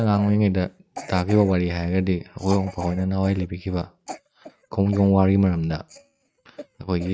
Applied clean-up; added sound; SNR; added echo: neural mask model RNNoise.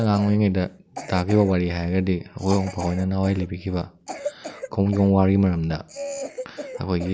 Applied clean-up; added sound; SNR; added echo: none; Cough; 14 dB; none.